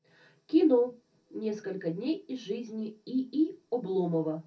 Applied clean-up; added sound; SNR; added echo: none; none; none; reverberation time 0.3 s.